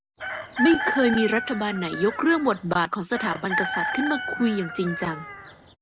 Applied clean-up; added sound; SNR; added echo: none; Chicken, rooster; 6 dB; none.